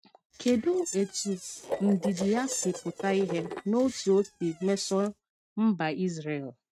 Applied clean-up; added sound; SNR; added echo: neural mask model RNNoise.